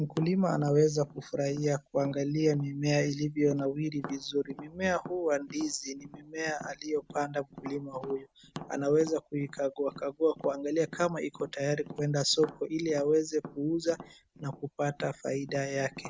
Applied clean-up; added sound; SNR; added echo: none; Tap; 18 dB; none.